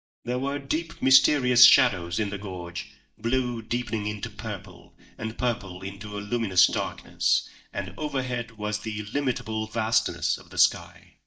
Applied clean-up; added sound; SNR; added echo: neural mask model DeepFilterNet 3.